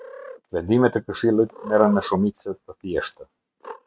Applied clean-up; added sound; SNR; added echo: neural mask model RNNoise.